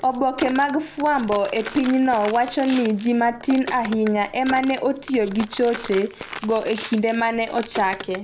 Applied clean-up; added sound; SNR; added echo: none; Walk, footsteps; 15 dB; none.